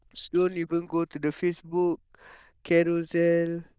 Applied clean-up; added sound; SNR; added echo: neural diffusion model UNIVERSE++.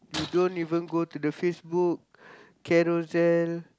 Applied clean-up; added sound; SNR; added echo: none; Shatter; 17 dB; none.